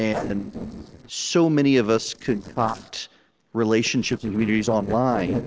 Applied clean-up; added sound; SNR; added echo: neural separator model SepFormer DNS4.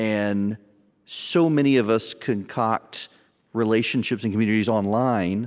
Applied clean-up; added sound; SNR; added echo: none; none; none; none.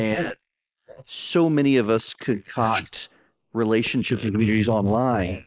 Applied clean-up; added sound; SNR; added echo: neural mask model Resemble Enhance denoiser.